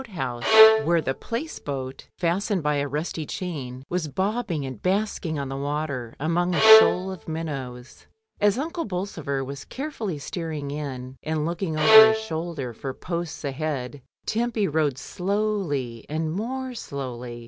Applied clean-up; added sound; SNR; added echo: none; Bowed string instrument; -4 dB; none.